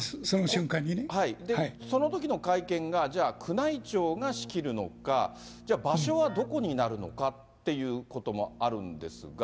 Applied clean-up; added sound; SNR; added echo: none; Keyboard (musical); 18 dB; none.